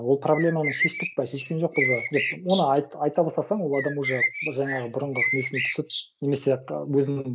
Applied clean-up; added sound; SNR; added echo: neural mask model Resemble Enhance denoiser.